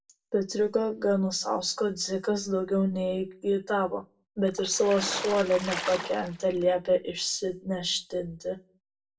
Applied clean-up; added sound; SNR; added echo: none; Water / Splash, splatter; 9 dB; reverberation time 0.2 s.